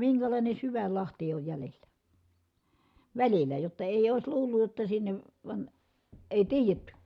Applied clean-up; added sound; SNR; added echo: none; none; none; none.